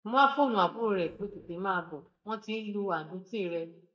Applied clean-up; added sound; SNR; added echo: neural mask model DeepFilterNet 3.